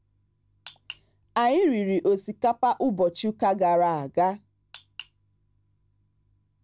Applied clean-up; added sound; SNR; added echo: none; none; none; none.